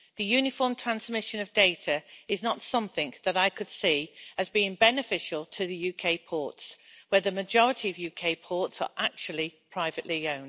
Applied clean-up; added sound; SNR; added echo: none; none; none; none.